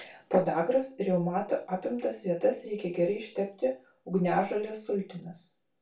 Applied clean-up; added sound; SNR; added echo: none; none; none; reverberation time 0.2 s.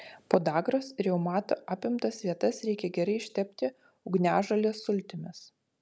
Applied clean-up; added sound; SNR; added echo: none; none; none; none.